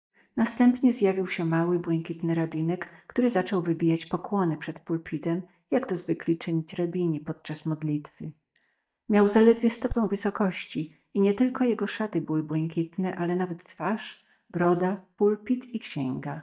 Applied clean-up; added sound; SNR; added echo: neural mask model DeepFilterNet 3.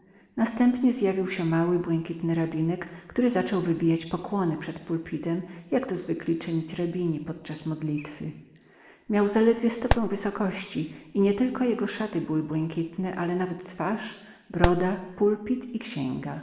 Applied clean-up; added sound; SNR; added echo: none; Fireworks; 3 dB; reverberation time 1.0 s.